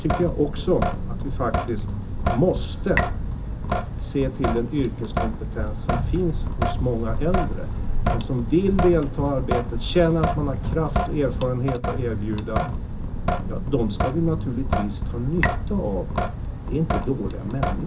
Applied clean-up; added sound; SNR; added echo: none; Drip / Sink (filling or washing); 0 dB; reverberation time 0.2 s.